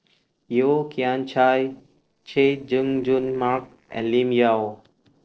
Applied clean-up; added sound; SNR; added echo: neural separator model SepFormer DNS4.